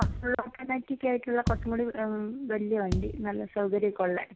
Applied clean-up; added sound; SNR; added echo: none; Bass drum; 6 dB; none.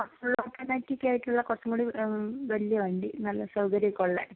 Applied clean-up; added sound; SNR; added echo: none; none; none; none.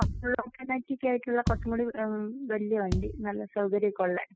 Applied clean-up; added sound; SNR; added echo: classical method spectral subtraction.